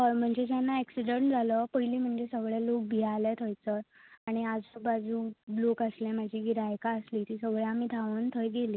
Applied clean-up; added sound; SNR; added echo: none; none; none; none.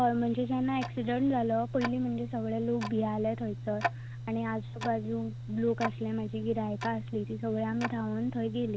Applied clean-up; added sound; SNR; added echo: none; Tick-tock; 8 dB; none.